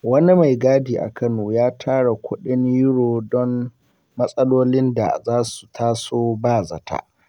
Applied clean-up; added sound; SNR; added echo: none; none; none; none.